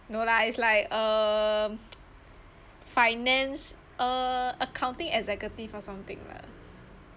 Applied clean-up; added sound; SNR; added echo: none; none; none; none.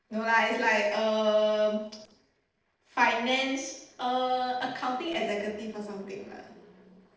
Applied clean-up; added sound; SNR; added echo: neural separator model SepFormer DNS4.